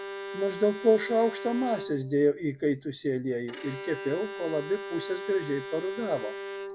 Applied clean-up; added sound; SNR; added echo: none; Bowed string instrument; 10 dB; none.